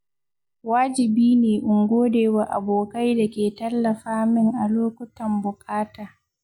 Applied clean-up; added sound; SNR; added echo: none; none; none; none.